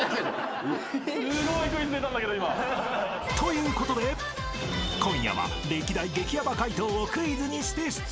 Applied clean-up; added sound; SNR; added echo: none; none; none; none.